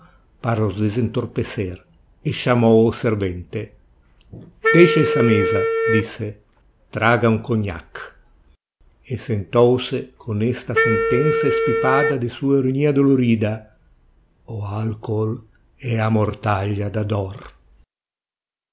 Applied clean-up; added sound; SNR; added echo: none; Wind instrument, woodwind instrument; 0 dB; none.